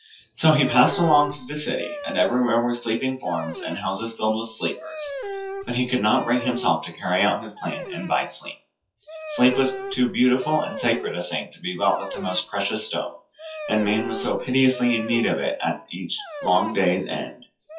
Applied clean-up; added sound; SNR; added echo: classical method WPE with log-MMSE.